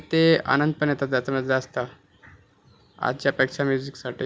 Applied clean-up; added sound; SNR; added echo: none; none; none; none.